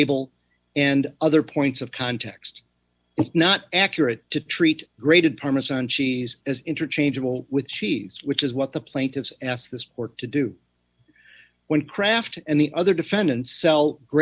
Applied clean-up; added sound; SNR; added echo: none; none; none; none.